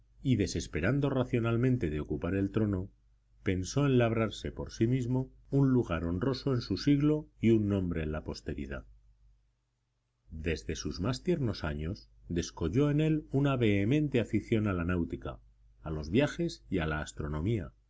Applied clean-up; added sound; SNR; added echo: none; none; none; none.